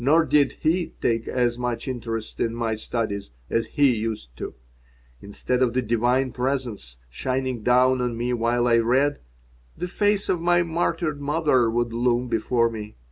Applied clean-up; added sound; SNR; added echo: none; none; none; none.